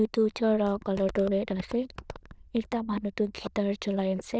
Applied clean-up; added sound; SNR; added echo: neural diffusion model UNIVERSE++.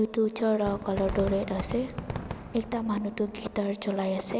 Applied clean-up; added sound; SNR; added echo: none; Fireworks; 10 dB; none.